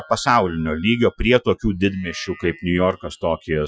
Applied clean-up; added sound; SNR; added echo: classical method Wiener filter.